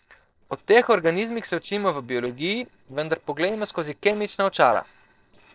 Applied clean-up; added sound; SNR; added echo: neural separator model SepFormer DNS4.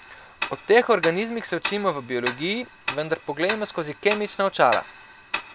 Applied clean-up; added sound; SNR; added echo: none; Tick-tock; 10 dB; none.